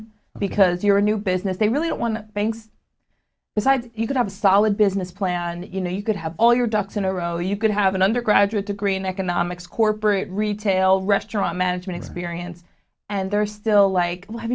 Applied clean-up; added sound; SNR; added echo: none; none; none; none.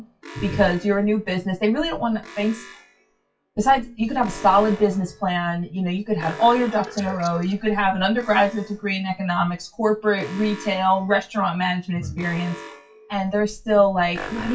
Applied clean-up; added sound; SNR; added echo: classical method WPE with log-MMSE.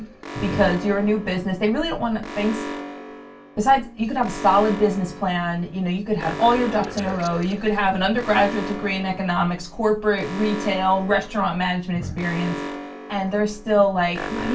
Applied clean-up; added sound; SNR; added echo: none; Alarm; 12 dB; reverberation time 0.2 s.